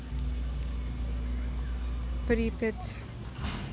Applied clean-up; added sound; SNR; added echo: none; none; none; none.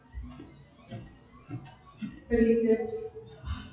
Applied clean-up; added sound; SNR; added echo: classical method WPE with log-MMSE.